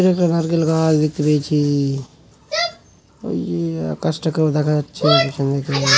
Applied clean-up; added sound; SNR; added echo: none; none; none; none.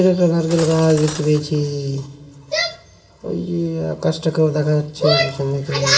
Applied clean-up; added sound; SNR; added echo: none; Cutlery, silverware; 15 dB; reverberation time 1.4 s.